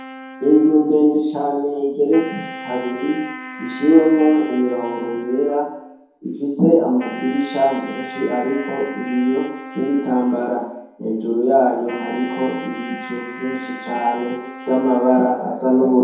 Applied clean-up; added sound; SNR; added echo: none; Wind instrument, woodwind instrument; 15 dB; reverberation time 1.9 s.